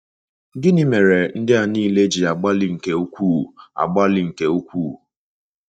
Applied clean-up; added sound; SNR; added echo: neural mask model DeepFilterNet 3.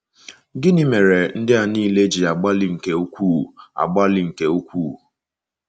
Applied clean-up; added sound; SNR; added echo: none; none; none; none.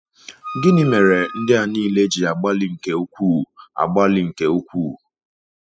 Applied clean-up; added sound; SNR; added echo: classical method spectral subtraction.